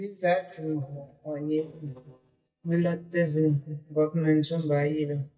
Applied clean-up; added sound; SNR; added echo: neural mask model DeepFilterNet 3.